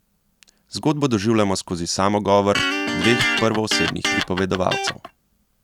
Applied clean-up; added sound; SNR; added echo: none; Electric guitar; 1 dB; none.